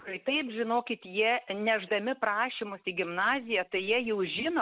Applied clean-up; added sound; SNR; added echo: neural mask model Resemble Enhance denoiser.